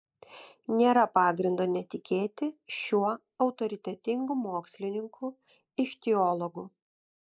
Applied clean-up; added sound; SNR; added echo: neural mask model Resemble Enhance denoiser.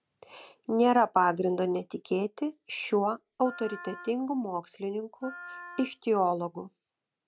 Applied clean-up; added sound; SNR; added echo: none; Wind instrument, woodwind instrument; 17 dB; none.